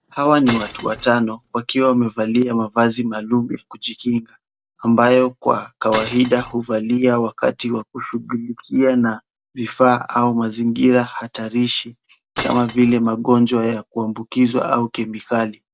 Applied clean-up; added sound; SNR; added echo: none; Glass; 12 dB; none.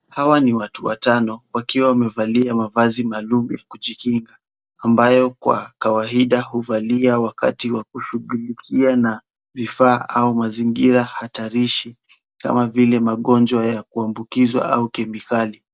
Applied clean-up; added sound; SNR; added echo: none; none; none; none.